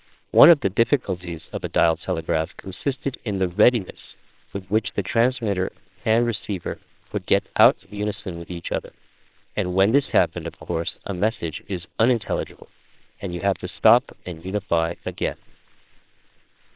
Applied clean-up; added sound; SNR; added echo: neural separator model SepFormer WHAMR!.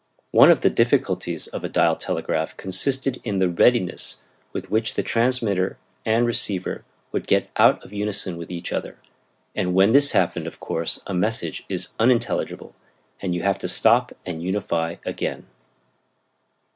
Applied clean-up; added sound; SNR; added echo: none; none; none; none.